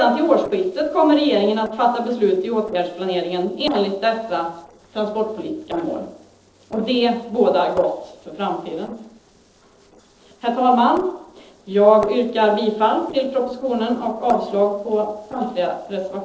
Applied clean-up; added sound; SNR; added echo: neural separator model SepFormer DNS4.